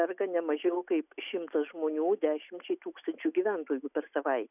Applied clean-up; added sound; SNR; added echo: none; none; none; none.